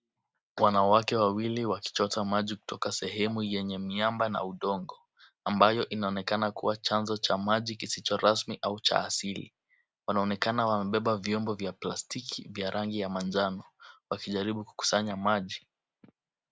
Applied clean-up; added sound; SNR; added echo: none; none; none; none.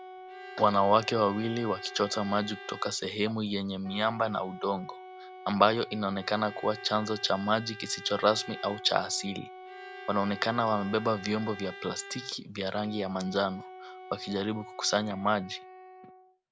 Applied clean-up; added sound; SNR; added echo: none; Wind instrument, woodwind instrument + Bowed string instrument; 15 dB; none.